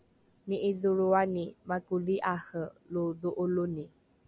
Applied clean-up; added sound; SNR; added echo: none; none; none; none.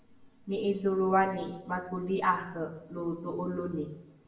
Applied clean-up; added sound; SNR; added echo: none; none; none; reverberation time 0.7 s.